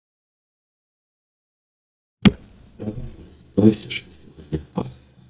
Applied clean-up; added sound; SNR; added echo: neural mask model DeepFilterNet 3.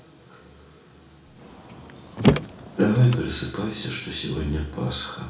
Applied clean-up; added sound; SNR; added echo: none; Car; 2 dB; reverberation time 0.6 s.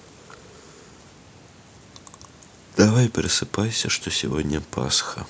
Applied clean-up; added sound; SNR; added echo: none; none; none; none.